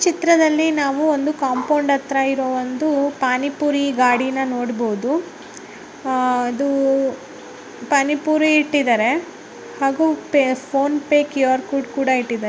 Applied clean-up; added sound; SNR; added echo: none; none; none; none.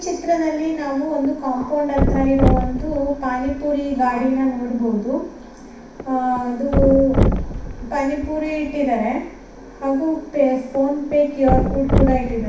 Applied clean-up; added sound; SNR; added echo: none; Thump, thud; 3 dB; reverberation time 0.6 s.